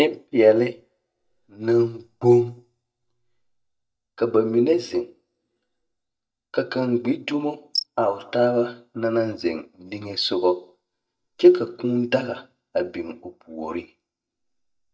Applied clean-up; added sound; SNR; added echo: neural mask model DeepFilterNet 3.